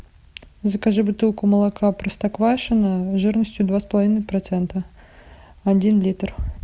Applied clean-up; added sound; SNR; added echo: none; none; none; none.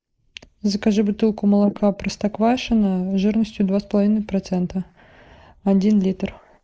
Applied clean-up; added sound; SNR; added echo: neural mask model Resemble Enhance denoiser.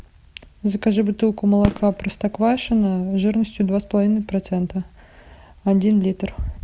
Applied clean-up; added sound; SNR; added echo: none; Fireworks; 14 dB; none.